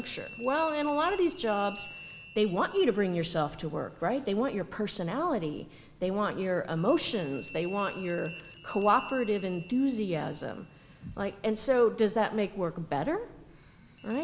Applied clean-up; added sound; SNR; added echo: none; Bell; 14 dB; none.